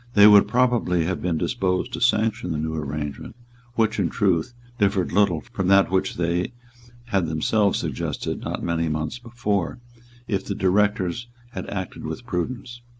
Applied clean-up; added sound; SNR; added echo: none; none; none; none.